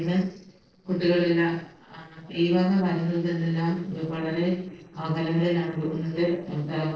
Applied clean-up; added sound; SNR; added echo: neural separator model SepFormer DNS4.